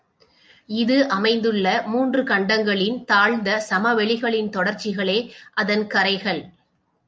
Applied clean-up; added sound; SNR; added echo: none; none; none; none.